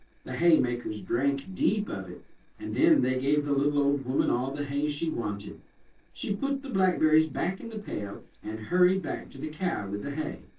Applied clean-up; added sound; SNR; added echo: neural separator model SepFormer DNS4.